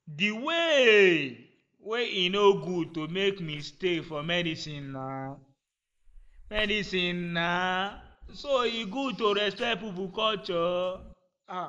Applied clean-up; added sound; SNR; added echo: neural mask model Resemble Enhance denoiser.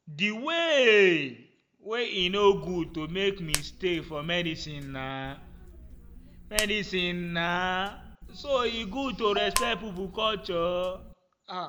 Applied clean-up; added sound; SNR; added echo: none; Hands; 12 dB; none.